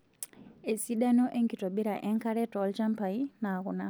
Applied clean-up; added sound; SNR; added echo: none; none; none; none.